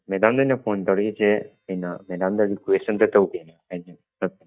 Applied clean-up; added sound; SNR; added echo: neural mask model DeepFilterNet 3.